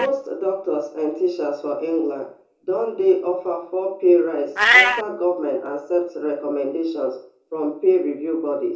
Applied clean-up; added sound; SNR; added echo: none; Meow; 5 dB; reverberation time 0.6 s.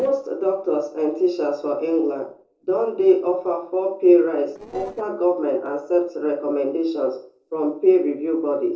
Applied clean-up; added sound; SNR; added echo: neural separator model SepFormer DNS4.